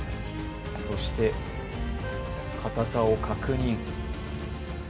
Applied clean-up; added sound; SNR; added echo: none; Wind instrument, woodwind instrument; 15 dB; none.